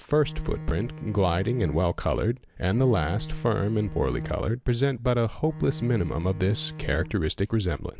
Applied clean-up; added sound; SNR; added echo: none; Bowed string instrument; 13 dB; none.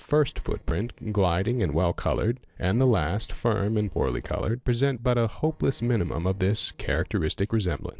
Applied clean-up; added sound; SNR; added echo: neural separator model SepFormer DNS4.